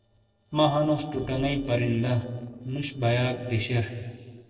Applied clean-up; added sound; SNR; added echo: neural separator model SepFormer DNS4.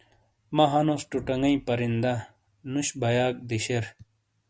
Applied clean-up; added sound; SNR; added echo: none; none; none; none.